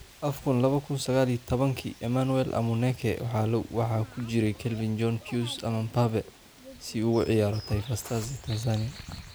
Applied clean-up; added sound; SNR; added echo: none; Bird vocalization, bird call, bird song; 19 dB; none.